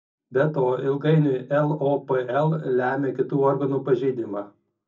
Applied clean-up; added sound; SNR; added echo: none; none; none; reverberation time 0.4 s.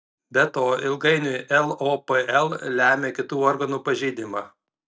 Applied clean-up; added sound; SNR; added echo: none; none; none; none.